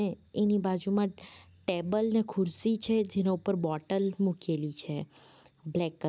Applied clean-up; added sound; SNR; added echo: none; none; none; none.